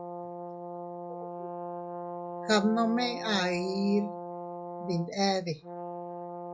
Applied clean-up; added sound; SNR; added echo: none; Brass instrument; 7 dB; none.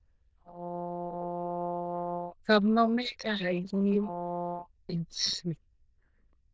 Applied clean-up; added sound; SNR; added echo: neural diffusion model UNIVERSE++.